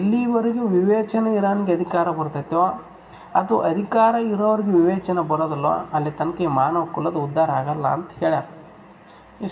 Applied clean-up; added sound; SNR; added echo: none; none; none; reverberation time 2.4 s.